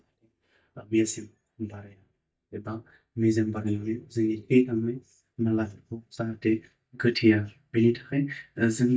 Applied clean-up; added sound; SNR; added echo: neural mask model DeepFilterNet 3.